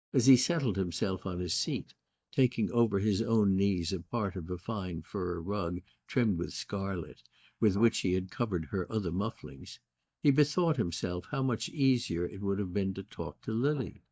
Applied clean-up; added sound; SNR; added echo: neural mask model DeepFilterNet 3.